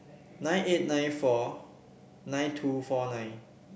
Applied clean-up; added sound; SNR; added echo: none; none; none; none.